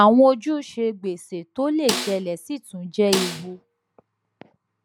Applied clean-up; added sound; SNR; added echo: none; Snare drum; 8 dB; none.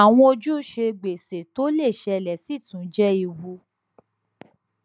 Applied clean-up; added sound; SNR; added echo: none; none; none; none.